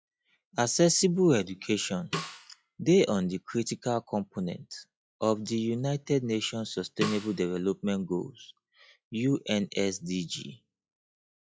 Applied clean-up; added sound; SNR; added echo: classical method log-MMSE.